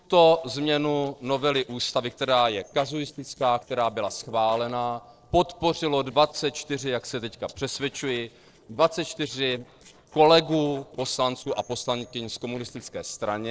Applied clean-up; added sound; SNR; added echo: neural separator model SepFormer DNS4.